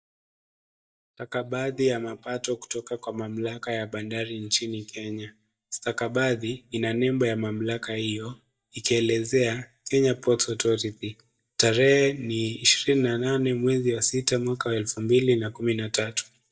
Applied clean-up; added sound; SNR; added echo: neural mask model DeepFilterNet 3.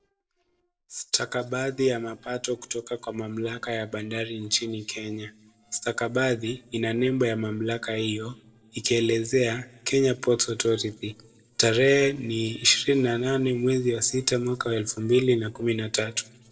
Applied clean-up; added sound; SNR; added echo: neural separator model SepFormer DNS4.